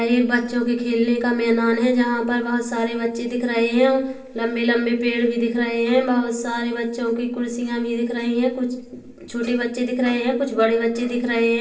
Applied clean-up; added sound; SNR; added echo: none; none; none; reverberation time 0.8 s.